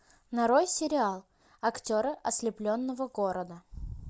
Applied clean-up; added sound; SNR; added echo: none; none; none; none.